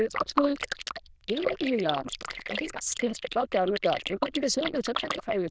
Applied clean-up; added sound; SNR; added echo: neural diffusion model UNIVERSE++.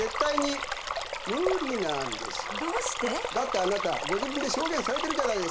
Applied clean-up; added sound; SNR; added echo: none; Stream; 2 dB; none.